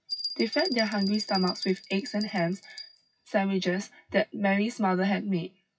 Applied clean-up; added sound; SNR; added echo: classical method WPE with log-MMSE.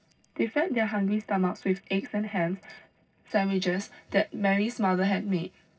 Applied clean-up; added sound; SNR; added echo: neural separator model SepFormer DNS4.